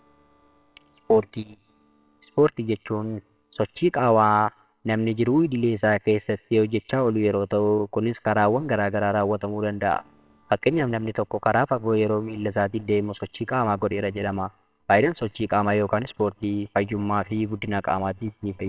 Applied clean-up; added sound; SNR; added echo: neural separator model SepFormer WHAMR!.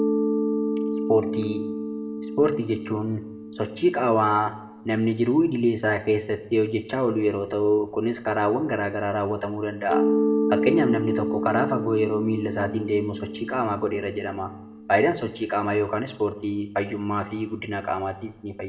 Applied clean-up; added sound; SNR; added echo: none; Mallet percussion; 5 dB; reverberation time 0.8 s.